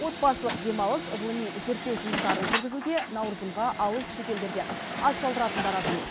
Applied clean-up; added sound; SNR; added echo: none; Truck; 3 dB; none.